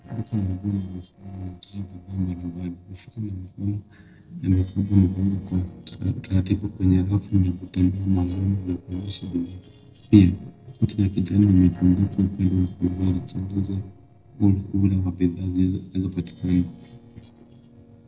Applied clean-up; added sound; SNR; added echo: neural separator model SepFormer DNS4.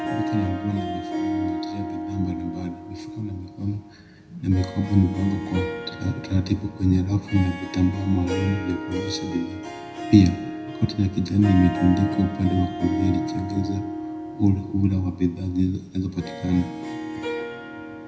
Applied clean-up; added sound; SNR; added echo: none; Harp; 7 dB; reverberation time 0.7 s.